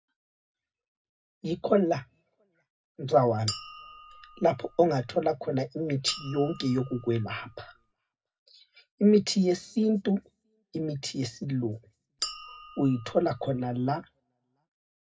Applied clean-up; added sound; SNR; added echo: none; Chink, clink; 13 dB; reverberation time 0.2 s.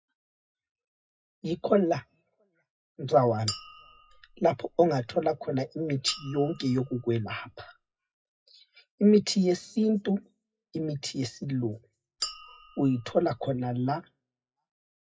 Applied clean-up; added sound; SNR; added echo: classical method WPE with log-MMSE.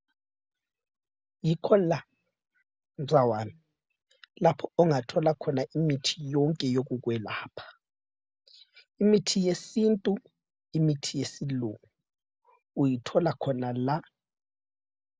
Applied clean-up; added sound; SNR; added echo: none; none; none; none.